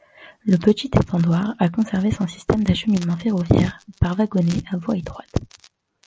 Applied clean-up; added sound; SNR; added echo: none; none; none; none.